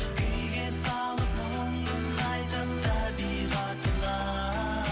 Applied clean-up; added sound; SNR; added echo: none; none; none; none.